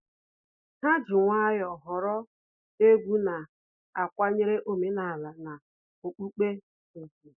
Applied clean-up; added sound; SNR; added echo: neural mask model Resemble Enhance denoiser.